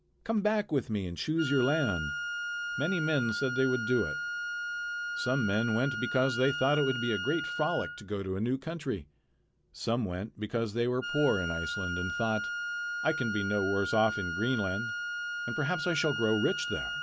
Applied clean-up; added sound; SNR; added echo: none; Wind instrument, woodwind instrument; 5 dB; none.